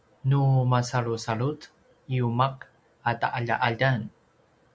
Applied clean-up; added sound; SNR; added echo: none; none; none; none.